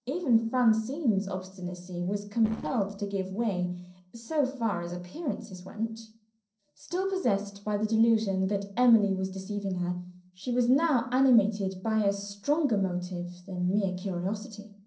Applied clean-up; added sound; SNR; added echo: neural separator model SepFormer DNS4.